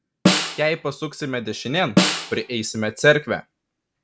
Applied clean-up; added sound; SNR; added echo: none; Snare drum; 0 dB; none.